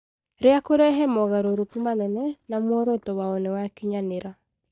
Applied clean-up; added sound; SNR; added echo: neural mask model DeepFilterNet 3.